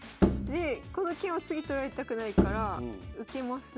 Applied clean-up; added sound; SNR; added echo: none; Bowed string instrument; -3 dB; none.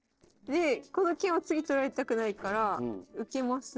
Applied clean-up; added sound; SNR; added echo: neural separator model SepFormer DNS4.